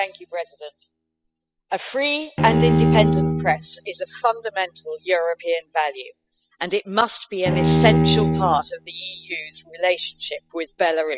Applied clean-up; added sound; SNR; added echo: classical method spectral subtraction.